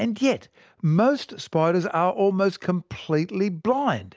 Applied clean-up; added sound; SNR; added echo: none; none; none; none.